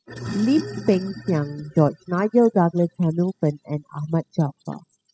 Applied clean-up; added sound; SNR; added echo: classical method spectral subtraction.